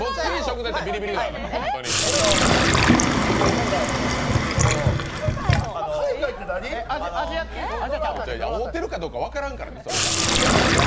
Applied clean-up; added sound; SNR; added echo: none; Sink (filling or washing); -5 dB; none.